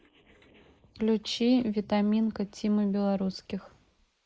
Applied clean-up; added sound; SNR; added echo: neural mask model Resemble Enhance denoiser.